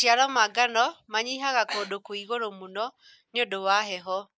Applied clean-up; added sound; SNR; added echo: neural mask model Resemble Enhance denoiser.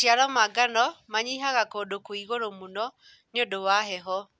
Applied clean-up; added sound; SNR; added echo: none; none; none; none.